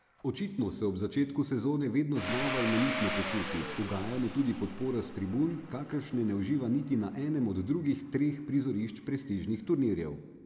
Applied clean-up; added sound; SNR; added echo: none; Domestic sounds, home sounds; 10 dB; none.